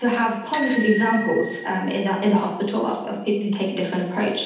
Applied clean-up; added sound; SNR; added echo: none; Bicycle bell; 5 dB; reverberation time 0.8 s.